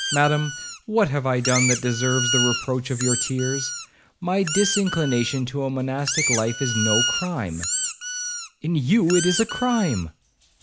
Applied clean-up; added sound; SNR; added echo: none; Squeak; 4 dB; none.